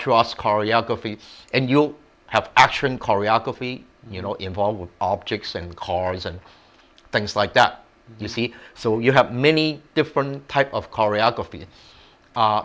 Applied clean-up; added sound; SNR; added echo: none; none; none; none.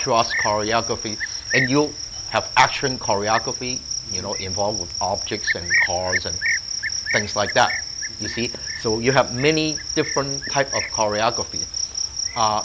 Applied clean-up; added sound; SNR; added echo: none; Cricket; 3 dB; none.